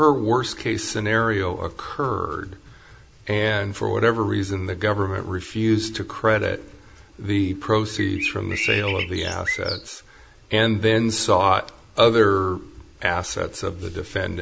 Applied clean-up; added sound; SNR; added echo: none; Bird; 6 dB; none.